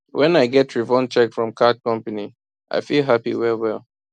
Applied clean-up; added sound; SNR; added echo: none; none; none; none.